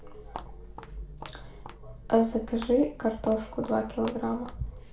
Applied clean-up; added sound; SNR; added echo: none; Walk, footsteps; 15 dB; reverberation time 0.4 s.